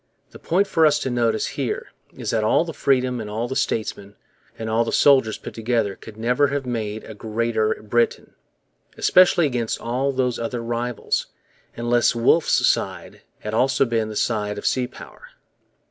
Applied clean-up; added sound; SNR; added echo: none; none; none; none.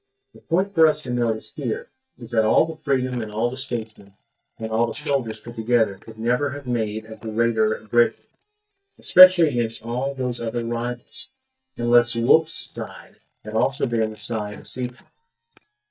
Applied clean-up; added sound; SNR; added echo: neural mask model DeepFilterNet 3.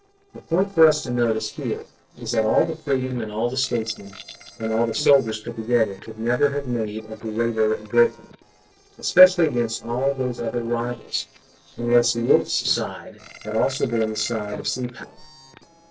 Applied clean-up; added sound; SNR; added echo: neural separator model SepFormer DNS4.